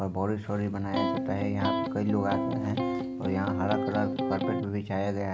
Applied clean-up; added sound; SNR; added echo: none; Electric guitar; 0 dB; none.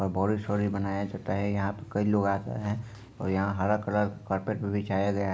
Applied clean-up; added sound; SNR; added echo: none; none; none; none.